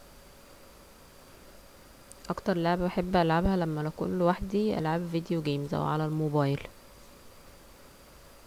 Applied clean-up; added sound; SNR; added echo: none; none; none; none.